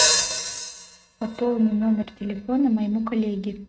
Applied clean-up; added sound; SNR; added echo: neural mask model RNNoise.